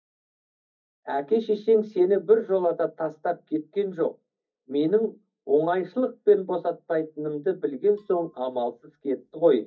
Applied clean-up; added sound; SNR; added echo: neural mask model DeepFilterNet 3.